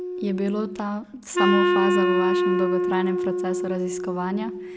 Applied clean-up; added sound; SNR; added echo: none; Wind instrument, woodwind instrument; -4 dB; none.